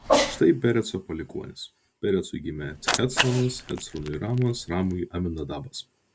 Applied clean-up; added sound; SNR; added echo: none; Cat; 4 dB; none.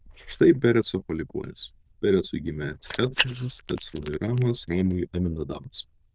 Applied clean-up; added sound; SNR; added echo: neural diffusion model UNIVERSE++.